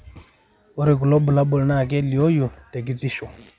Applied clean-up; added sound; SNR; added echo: none; none; none; none.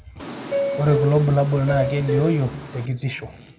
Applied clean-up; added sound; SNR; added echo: none; Subway, metro, underground; 4 dB; reverberation time 0.9 s.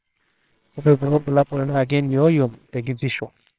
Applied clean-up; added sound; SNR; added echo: neural separator model SepFormer WHAMR!.